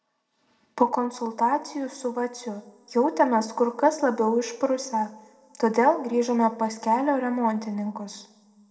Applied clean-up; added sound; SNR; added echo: none; none; none; reverberation time 1.2 s.